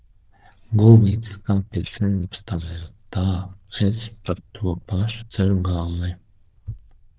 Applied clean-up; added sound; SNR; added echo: neural diffusion model UNIVERSE++.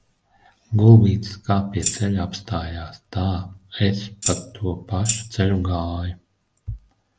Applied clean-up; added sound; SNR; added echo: none; Tambourine; 7 dB; none.